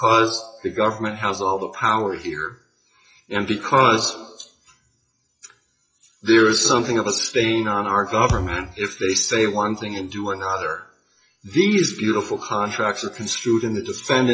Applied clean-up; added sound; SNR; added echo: classical method WPE with log-MMSE.